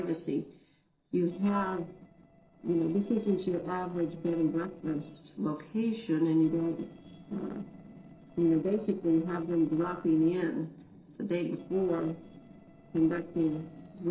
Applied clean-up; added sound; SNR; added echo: neural separator model SepFormer DNS4.